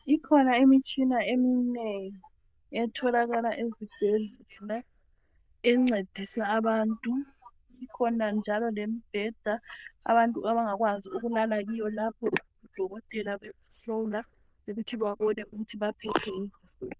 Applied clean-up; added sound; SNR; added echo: neural diffusion model UNIVERSE++.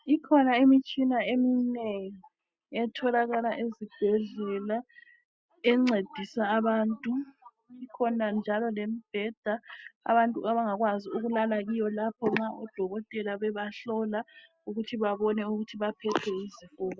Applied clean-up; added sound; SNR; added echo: none; none; none; none.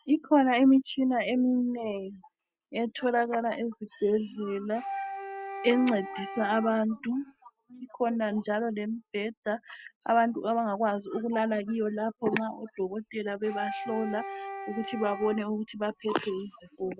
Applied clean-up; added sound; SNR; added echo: none; Wind instrument, woodwind instrument; 10 dB; none.